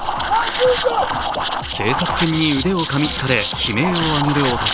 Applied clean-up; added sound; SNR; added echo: none; Liquid; 3 dB; none.